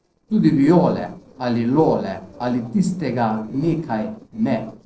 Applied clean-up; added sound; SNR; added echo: neural separator model SepFormer DNS4.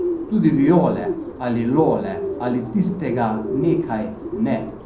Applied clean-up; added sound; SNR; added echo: none; Bird; 6 dB; reverberation time 0.5 s.